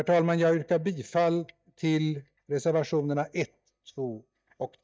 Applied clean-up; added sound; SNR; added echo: neural mask model DeepFilterNet 3.